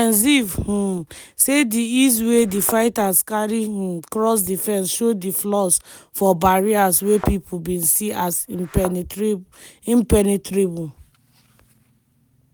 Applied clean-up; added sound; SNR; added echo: none; Thump, thud; 16 dB; none.